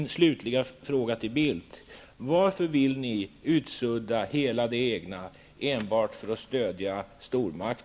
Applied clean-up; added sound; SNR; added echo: none; none; none; none.